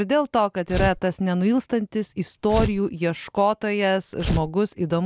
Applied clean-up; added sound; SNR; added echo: none; Tearing; 4 dB; none.